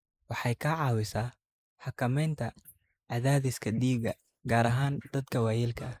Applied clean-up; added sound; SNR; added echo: neural mask model Resemble Enhance denoiser.